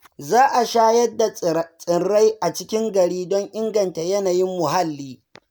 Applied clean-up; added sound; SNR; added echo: none; none; none; none.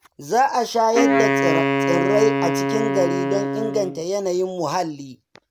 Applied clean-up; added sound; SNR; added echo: none; Wind instrument, woodwind instrument; -1 dB; none.